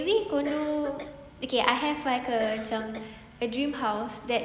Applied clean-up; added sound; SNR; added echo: none; Cough; 12 dB; none.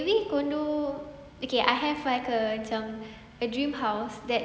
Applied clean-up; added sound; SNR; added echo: none; none; none; none.